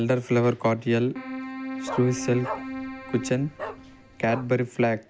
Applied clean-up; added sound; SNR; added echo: none; Keyboard (musical) + Bark; 9 dB; none.